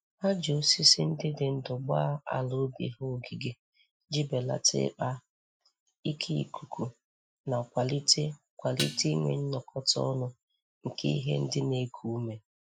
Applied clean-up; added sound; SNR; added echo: classical method Wiener filter.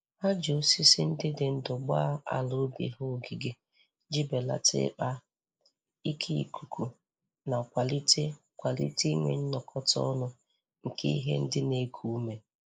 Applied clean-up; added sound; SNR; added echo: neural mask model Resemble Enhance denoiser.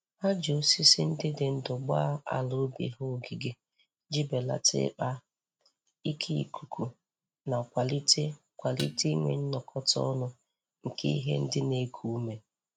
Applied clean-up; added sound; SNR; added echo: neural mask model RNNoise.